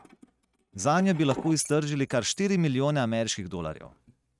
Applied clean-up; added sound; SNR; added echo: neural mask model RNNoise.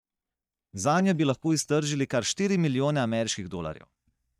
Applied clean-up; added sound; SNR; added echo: neural mask model DeepFilterNet 3.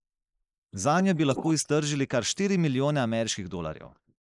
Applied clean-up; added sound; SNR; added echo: neural mask model Resemble Enhance denoiser.